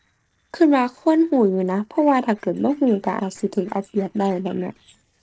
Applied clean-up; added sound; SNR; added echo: neural separator model SepFormer DNS4.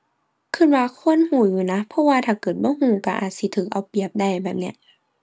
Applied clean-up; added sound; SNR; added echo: none; none; none; none.